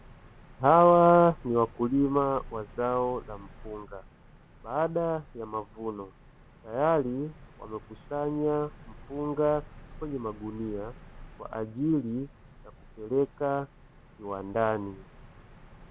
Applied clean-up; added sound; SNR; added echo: none; Bird vocalization, bird call, bird song; 20 dB; none.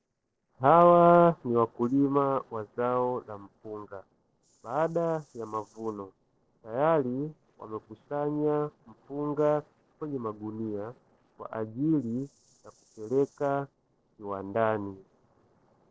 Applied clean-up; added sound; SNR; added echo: neural separator model SepFormer DNS4.